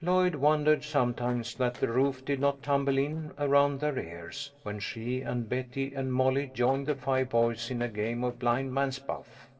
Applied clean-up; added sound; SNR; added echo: neural separator model SepFormer DNS4.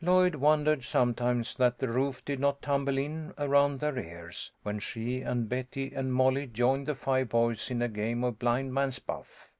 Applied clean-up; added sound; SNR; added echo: none; none; none; none.